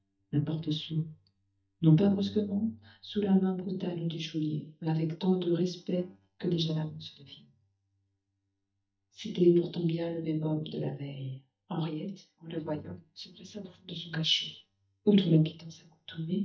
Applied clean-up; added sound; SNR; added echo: neural mask model DeepFilterNet 3.